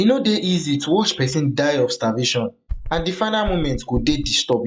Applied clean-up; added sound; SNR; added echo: classical method log-MMSE.